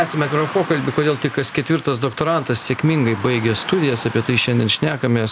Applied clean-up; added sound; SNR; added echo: none; Car passing by / Traffic noise, roadway noise; 14 dB; none.